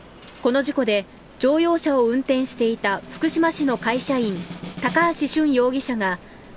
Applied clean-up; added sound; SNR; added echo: none; Snare drum; 19 dB; none.